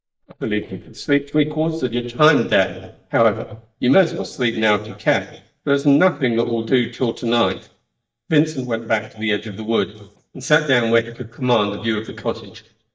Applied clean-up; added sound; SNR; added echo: neural mask model DeepFilterNet 3.